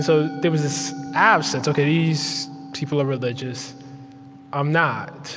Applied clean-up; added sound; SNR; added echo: none; Musical instrument; 14 dB; none.